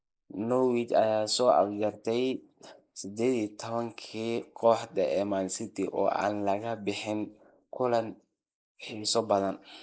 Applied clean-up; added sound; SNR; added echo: neural mask model Resemble Enhance denoiser.